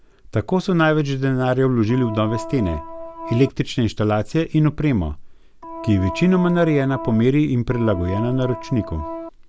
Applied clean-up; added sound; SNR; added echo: none; Organ; 12 dB; none.